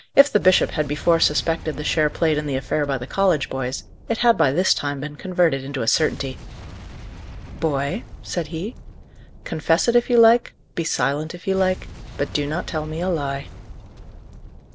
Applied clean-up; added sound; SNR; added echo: none; Boom; 16 dB; none.